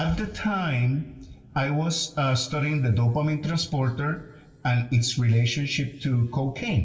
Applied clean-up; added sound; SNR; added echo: none; none; none; reverberation time 2.4 s.